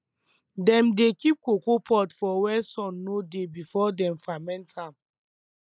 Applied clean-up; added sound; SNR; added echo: neural mask model Resemble Enhance denoiser.